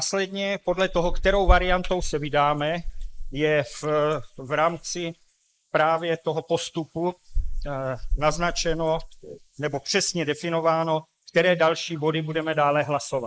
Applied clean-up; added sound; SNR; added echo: neural mask model Resemble Enhance denoiser.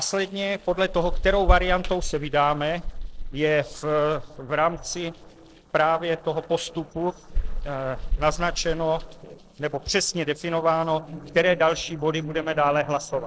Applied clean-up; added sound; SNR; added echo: neural separator model SepFormer DNS4.